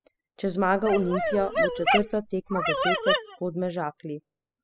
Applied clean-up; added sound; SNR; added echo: classical method spectral subtraction.